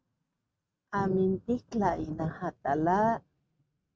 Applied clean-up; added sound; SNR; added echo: neural mask model RNNoise.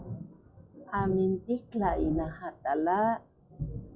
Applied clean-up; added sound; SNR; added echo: classical method log-MMSE.